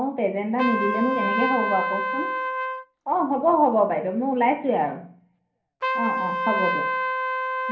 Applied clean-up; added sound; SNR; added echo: none; Trumpet; 3 dB; reverberation time 0.6 s.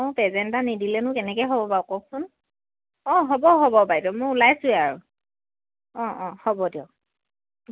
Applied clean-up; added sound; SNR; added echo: none; none; none; none.